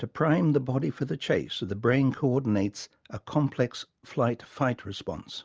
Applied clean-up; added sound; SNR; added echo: none; none; none; none.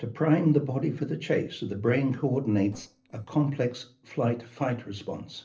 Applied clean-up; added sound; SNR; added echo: neural separator model SepFormer DNS4.